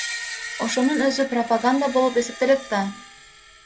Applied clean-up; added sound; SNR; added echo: none; Screech; 12 dB; none.